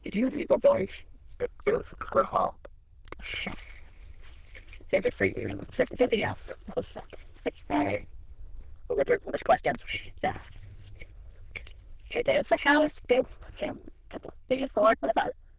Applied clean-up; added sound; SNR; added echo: neural diffusion model UNIVERSE++.